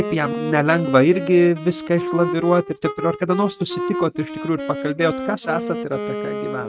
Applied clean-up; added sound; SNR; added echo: neural mask model RNNoise.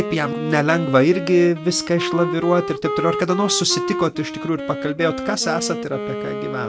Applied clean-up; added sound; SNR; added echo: none; Wind instrument, woodwind instrument; 6 dB; none.